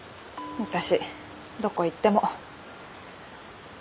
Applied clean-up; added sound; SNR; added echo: none; Bell; 18 dB; none.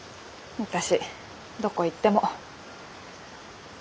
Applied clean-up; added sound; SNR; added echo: none; none; none; none.